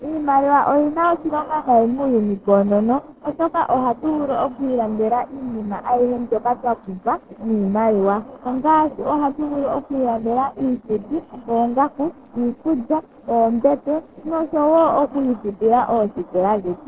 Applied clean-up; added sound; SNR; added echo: neural separator model SepFormer DNS4.